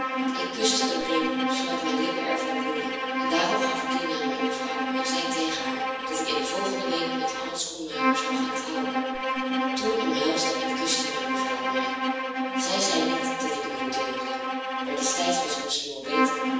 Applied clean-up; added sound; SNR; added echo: none; Bowed string instrument; -3 dB; reverberation time 1.1 s.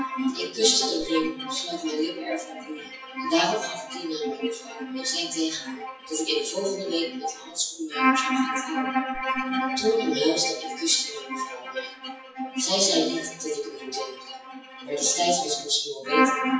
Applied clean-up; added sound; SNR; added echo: classical method WPE with log-MMSE.